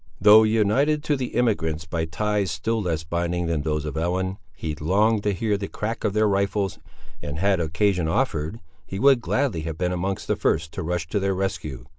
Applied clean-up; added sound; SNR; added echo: none; none; none; none.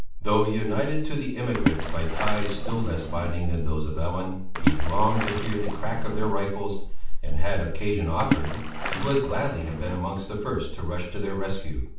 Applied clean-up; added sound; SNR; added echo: none; Splash, splatter; 7 dB; reverberation time 0.5 s.